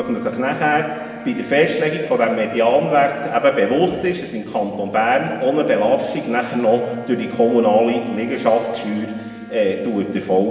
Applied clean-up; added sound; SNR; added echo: none; Bowed string instrument; 17 dB; reverberation time 1.5 s.